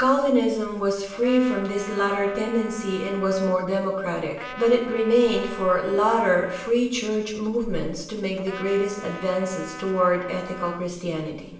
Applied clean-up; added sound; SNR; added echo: none; Trumpet; 16 dB; reverberation time 0.7 s.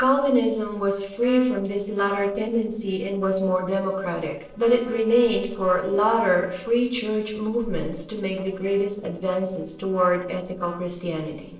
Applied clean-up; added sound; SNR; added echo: neural separator model SepFormer DNS4.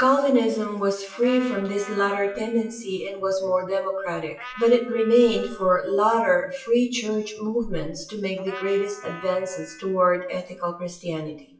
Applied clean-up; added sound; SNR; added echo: classical method WPE with log-MMSE.